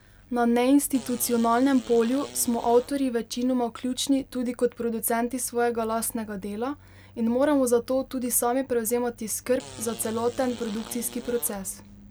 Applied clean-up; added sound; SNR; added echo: none; Fart; 19 dB; none.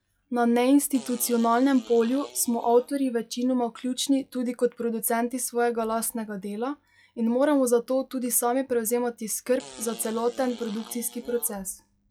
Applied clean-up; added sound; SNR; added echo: classical method log-MMSE.